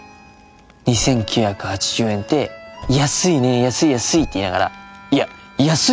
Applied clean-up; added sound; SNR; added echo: none; Slam / Car; 18 dB; none.